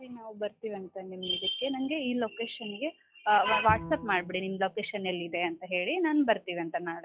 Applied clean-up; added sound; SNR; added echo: classical method log-MMSE.